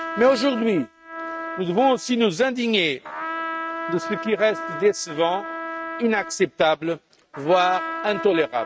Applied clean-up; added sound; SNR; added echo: neural mask model RNNoise.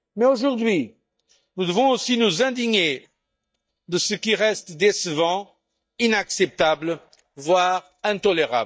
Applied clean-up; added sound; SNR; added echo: neural mask model DeepFilterNet 3.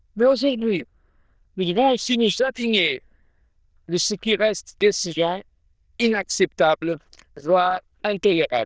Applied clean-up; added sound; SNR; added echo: neural diffusion model UNIVERSE++.